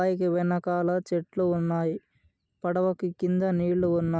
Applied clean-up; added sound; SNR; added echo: none; none; none; none.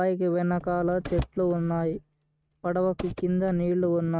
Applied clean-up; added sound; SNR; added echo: neural mask model RNNoise.